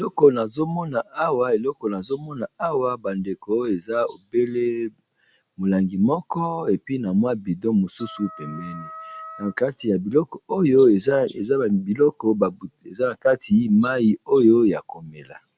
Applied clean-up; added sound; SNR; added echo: none; Wind instrument, woodwind instrument; 17 dB; none.